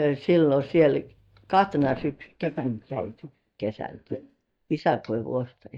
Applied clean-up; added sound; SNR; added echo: neural mask model DeepFilterNet 3.